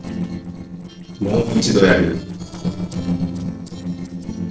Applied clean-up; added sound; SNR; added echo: neural separator model SepFormer DNS4.